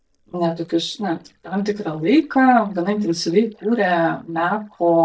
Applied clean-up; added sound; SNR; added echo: neural mask model DeepFilterNet 3.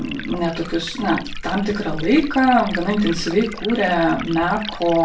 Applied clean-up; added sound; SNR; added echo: none; Liquid; 11 dB; reverberation time 0.3 s.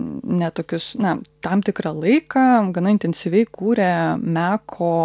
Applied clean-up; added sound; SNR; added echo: none; none; none; none.